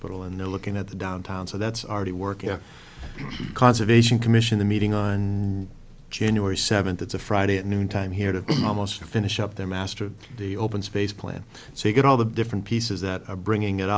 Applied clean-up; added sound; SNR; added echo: none; none; none; none.